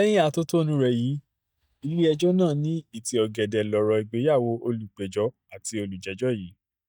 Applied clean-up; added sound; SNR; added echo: neural mask model DeepFilterNet 3.